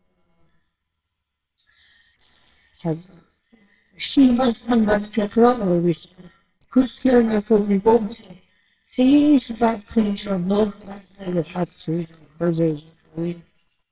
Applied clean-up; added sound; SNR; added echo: neural separator model SepFormer WHAMR!.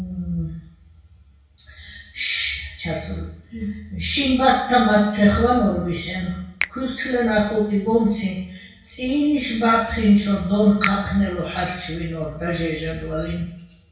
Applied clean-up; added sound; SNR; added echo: none; Finger snapping; 14 dB; reverberation time 0.6 s.